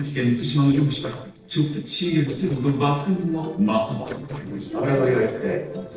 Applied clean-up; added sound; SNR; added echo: neural separator model SepFormer DNS4.